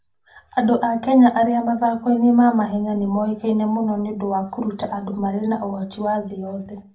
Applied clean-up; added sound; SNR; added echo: none; none; none; reverberation time 0.3 s.